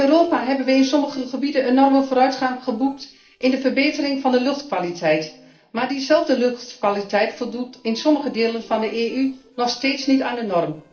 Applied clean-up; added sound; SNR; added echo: neural separator model SepFormer DNS4.